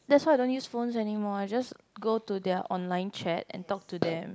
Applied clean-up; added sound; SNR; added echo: none; none; none; none.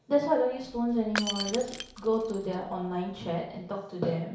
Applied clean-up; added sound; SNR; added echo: none; Shatter / Crushing; 11 dB; reverberation time 0.6 s.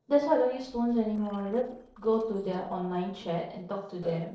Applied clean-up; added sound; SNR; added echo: neural separator model SepFormer DNS4.